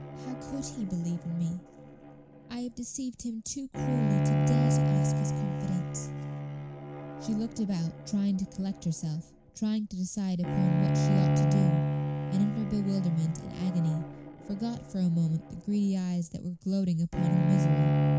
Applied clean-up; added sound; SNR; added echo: none; Bowed string instrument; -1 dB; none.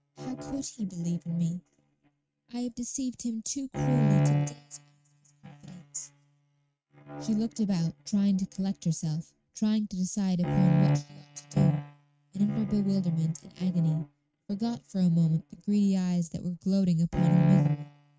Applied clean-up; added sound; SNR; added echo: neural mask model RNNoise.